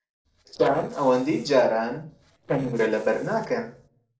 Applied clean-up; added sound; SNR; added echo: neural separator model SepFormer DNS4.